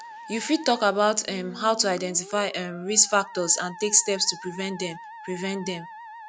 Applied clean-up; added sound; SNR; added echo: none; Musical instrument; 16 dB; none.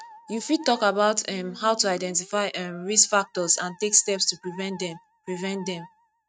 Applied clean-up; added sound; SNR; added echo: neural mask model RNNoise.